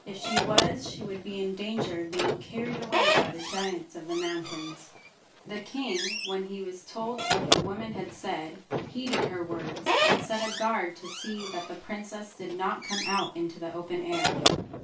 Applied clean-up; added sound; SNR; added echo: none; Squeak / Slam; -2 dB; reverberation time 0.2 s.